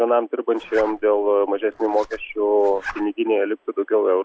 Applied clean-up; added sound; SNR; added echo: none; Zipper (clothing); 18 dB; none.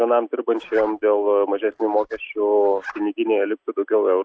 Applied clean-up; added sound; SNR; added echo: neural mask model RNNoise.